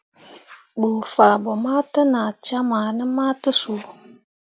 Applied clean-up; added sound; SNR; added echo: none; none; none; none.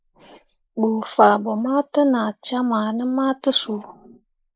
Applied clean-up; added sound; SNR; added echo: neural mask model Resemble Enhance denoiser.